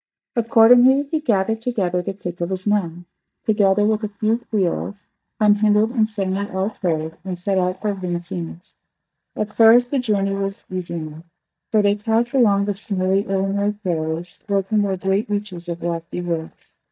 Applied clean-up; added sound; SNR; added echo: neural mask model DeepFilterNet 3.